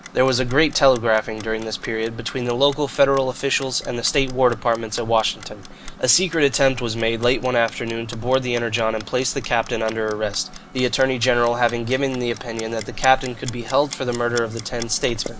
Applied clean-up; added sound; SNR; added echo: none; Clock; 19 dB; none.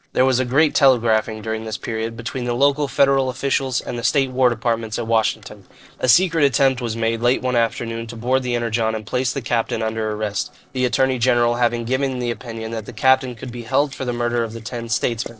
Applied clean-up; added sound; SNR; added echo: neural separator model SepFormer DNS4.